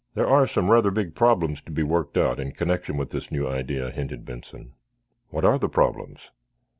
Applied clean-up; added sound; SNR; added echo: none; none; none; none.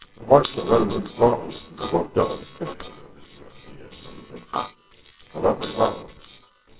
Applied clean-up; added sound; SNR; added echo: neural separator model SepFormer WHAMR!.